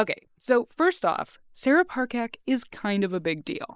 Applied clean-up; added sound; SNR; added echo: neural mask model Resemble Enhance denoiser.